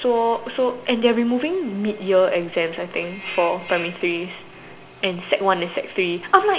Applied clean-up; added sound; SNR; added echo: none; Drill; 18 dB; none.